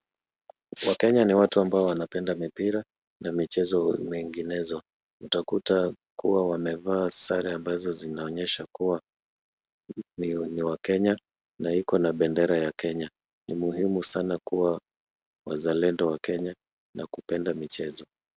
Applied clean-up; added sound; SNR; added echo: none; none; none; none.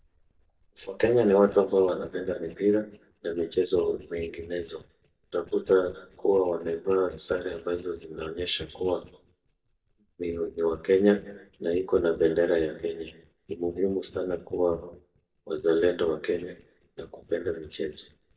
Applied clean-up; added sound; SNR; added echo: neural mask model DeepFilterNet 3.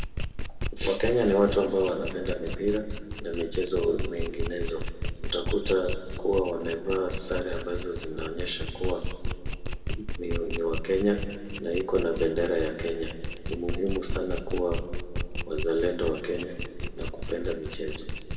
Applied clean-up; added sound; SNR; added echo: none; Domestic sounds, home sounds; 2 dB; reverberation time 2.2 s.